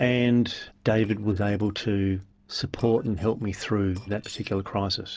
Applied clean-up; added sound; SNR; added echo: neural separator model SepFormer DNS4.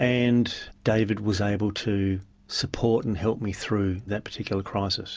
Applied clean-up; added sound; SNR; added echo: none; none; none; none.